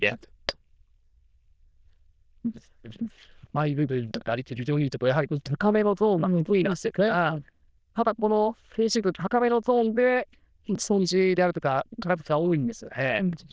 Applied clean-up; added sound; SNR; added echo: neural diffusion model UNIVERSE++.